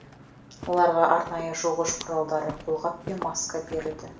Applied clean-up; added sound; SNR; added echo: none; Walk, footsteps; 14 dB; reverberation time 0.4 s.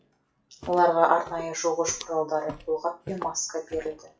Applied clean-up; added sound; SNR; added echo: classical method WPE with log-MMSE.